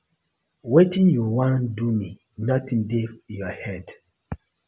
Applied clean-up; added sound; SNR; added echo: none; none; none; none.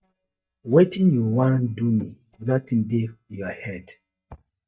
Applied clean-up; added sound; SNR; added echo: neural mask model DeepFilterNet 3.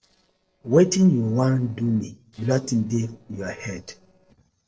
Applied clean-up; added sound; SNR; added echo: neural separator model SepFormer DNS4.